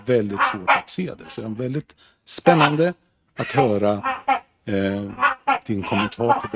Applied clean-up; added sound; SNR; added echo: neural mask model RNNoise.